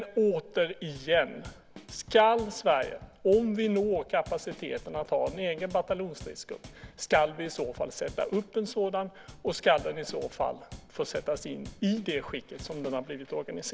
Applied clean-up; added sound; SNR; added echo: none; Drum kit; 19 dB; none.